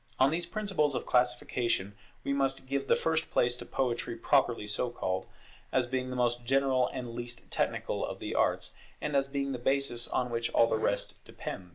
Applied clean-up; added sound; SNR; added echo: neural mask model Resemble Enhance denoiser.